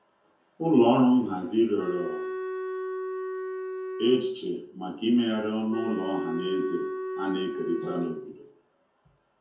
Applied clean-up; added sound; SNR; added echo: none; Wind instrument, woodwind instrument; 7 dB; reverberation time 0.5 s.